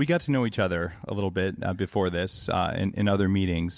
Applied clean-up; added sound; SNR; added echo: none; none; none; none.